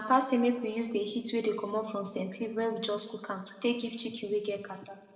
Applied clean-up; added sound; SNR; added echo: none; none; none; reverberation time 1.4 s.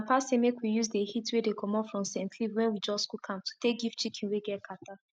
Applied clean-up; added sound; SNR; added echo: none; none; none; none.